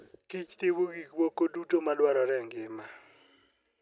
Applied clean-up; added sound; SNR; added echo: none; none; none; none.